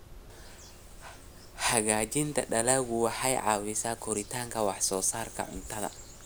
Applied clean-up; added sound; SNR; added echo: none; Mechanisms; 17 dB; none.